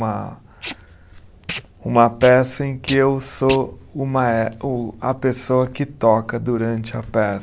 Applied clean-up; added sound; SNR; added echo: none; Packing tape, duct tape; 18 dB; none.